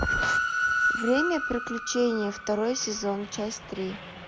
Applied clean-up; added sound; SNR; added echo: none; Train; 1 dB; none.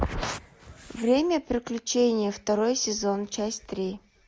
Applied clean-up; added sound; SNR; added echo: none; none; none; none.